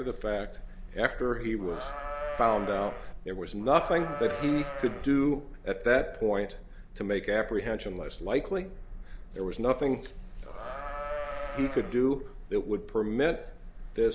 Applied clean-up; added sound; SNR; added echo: none; Livestock, farm animals, working animals; 8 dB; none.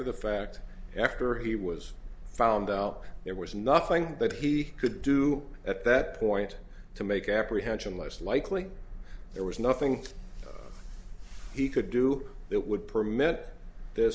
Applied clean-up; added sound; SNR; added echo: none; none; none; none.